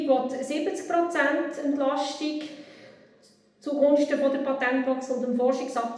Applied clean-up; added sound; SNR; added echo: none; none; none; reverberation time 0.8 s.